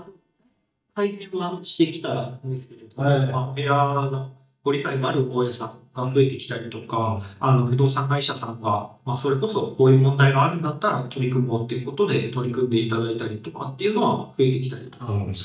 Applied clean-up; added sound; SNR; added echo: neural mask model DeepFilterNet 3.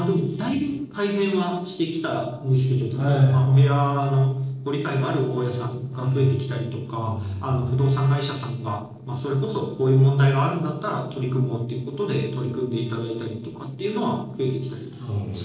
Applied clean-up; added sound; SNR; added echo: neural separator model SepFormer DNS4.